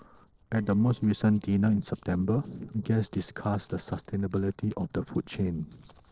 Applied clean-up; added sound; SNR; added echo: neural separator model SepFormer DNS4.